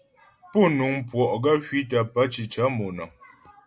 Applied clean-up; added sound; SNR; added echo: none; none; none; none.